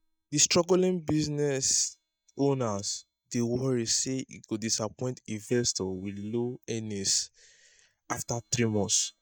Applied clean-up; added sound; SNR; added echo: neural mask model DeepFilterNet 3.